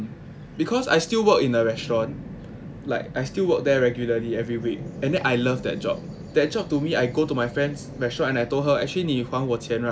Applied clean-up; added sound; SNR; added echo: none; none; none; none.